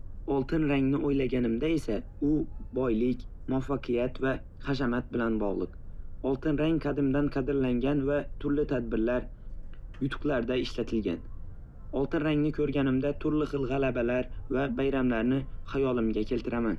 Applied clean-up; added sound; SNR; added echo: none; Boat, Water vehicle; 10 dB; none.